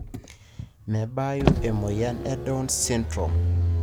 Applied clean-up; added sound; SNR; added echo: none; Motor vehicle (road); -1 dB; none.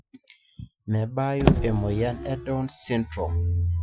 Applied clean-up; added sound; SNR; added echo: classical method Wiener filter.